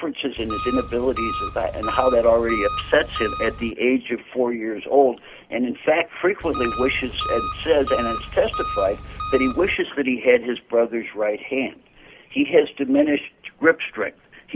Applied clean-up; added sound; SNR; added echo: none; Engine; 7 dB; none.